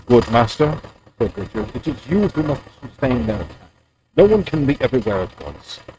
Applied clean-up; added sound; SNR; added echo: neural mask model RNNoise.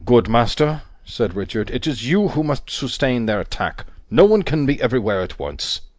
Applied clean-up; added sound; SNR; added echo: none; none; none; none.